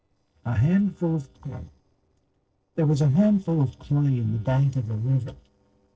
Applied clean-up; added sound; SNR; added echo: neural separator model SepFormer DNS4.